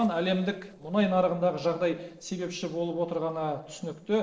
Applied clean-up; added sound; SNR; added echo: neural separator model SepFormer DNS4.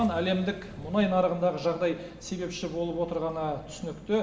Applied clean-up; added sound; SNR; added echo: none; Accelerating, revving, vroom; 19 dB; reverberation time 1.0 s.